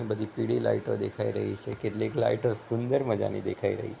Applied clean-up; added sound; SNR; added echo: none; none; none; none.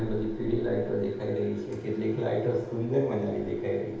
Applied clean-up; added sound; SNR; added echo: none; Wind; 16 dB; reverberation time 0.8 s.